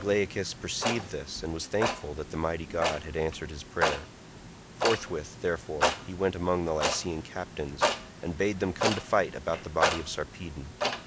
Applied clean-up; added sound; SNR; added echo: none; Clock; 2 dB; none.